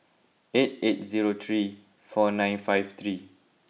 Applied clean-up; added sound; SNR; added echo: none; none; none; none.